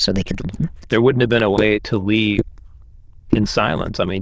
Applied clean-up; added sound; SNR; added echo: neural diffusion model UNIVERSE++.